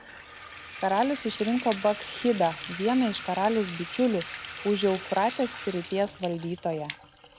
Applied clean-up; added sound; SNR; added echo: none; Bathtub (filling or washing) / Water tap, faucet; 13 dB; none.